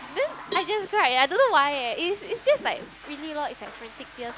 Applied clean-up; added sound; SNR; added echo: none; Toilet flush / Water + Cowbell; 15 dB; none.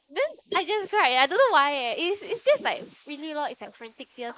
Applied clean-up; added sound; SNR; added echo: neural mask model Resemble Enhance denoiser.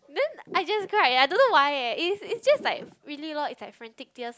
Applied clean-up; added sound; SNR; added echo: none; none; none; none.